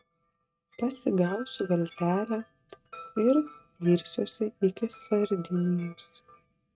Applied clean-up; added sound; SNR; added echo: neural mask model RNNoise.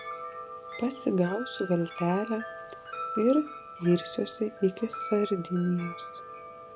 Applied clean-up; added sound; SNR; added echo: none; Wind chime; 10 dB; none.